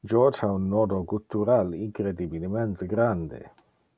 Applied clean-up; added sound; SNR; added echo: none; none; none; none.